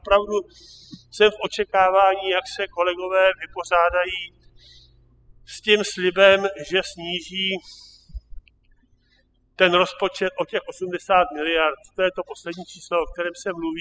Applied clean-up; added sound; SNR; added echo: classical method spectral subtraction.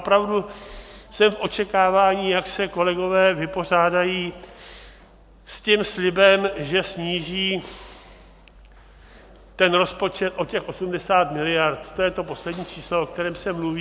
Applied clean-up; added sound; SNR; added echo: none; none; none; none.